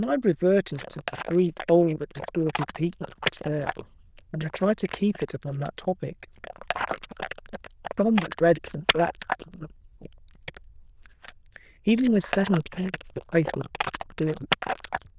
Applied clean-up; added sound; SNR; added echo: neural diffusion model UNIVERSE++.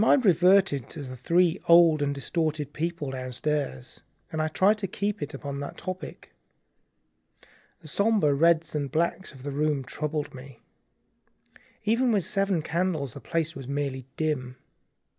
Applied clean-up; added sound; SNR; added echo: none; none; none; none.